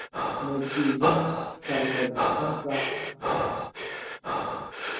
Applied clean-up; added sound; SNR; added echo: none; Breathing; -2 dB; reverberation time 1.0 s.